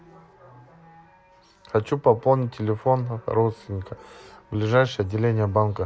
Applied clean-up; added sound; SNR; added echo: none; none; none; none.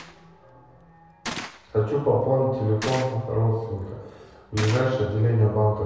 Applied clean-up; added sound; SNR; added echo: none; Gunshot, gunfire; 15 dB; reverberation time 1.2 s.